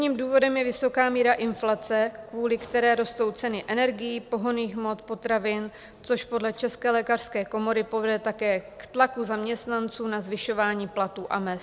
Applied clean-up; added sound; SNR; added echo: none; none; none; none.